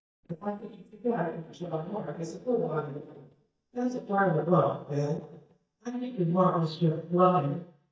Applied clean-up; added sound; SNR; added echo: neural mask model DeepFilterNet 3.